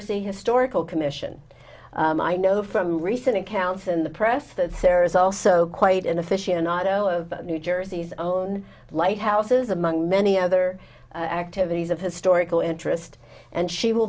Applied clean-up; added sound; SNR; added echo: none; none; none; none.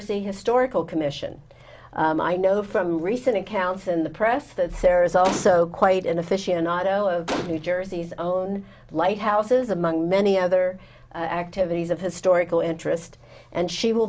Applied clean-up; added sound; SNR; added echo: none; Gunshot, gunfire; 11 dB; none.